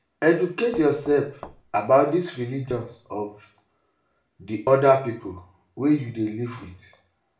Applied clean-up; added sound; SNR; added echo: none; Knock; 20 dB; reverberation time 0.4 s.